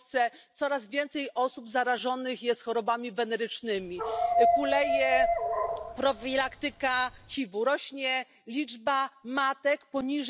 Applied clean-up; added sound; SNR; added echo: none; Dog; -1 dB; none.